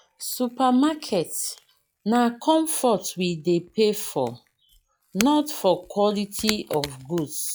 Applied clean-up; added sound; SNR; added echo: classical method log-MMSE.